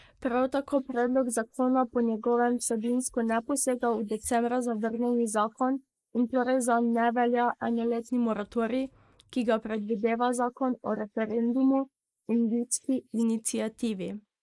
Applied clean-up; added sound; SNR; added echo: neural mask model Resemble Enhance denoiser.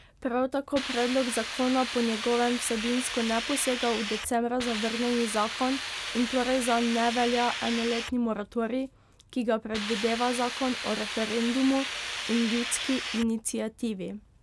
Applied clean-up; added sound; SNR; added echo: none; Hiss; 6 dB; none.